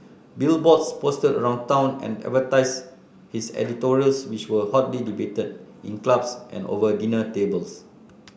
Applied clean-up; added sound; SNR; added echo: none; none; none; none.